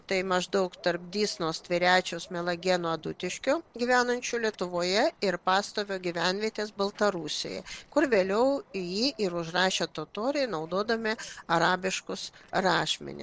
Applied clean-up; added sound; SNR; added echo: neural separator model SepFormer DNS4.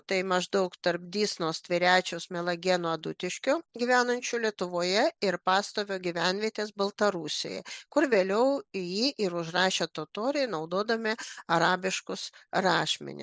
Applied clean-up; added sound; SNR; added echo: none; none; none; none.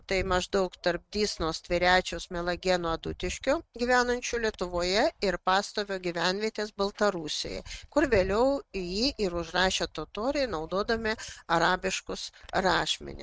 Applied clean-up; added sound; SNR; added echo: neural mask model RNNoise.